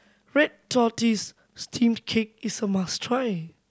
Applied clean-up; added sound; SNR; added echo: none; none; none; none.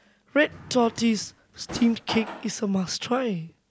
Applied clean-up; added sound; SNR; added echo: none; Drawer open or close; 14 dB; none.